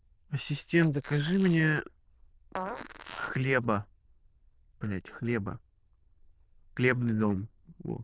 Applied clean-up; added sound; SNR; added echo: neural diffusion model UNIVERSE++.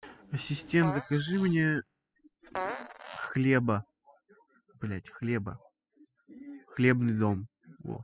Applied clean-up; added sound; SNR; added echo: classical method spectral subtraction.